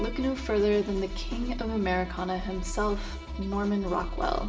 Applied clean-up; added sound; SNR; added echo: none; Bowed string instrument; 17 dB; reverberation time 1.4 s.